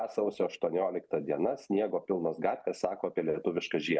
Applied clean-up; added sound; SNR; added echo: none; none; none; none.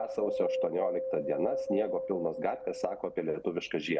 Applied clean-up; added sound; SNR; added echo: none; Wind; 4 dB; none.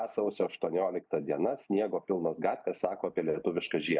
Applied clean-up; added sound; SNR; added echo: neural mask model Resemble Enhance denoiser.